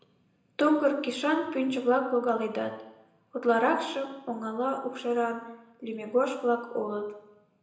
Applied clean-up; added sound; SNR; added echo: none; none; none; reverberation time 0.8 s.